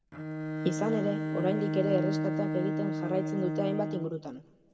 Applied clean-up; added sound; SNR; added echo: none; Bowed string instrument; 0 dB; reverberation time 1.2 s.